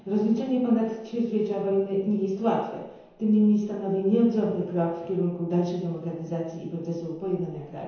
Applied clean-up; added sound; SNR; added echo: none; none; none; reverberation time 0.9 s.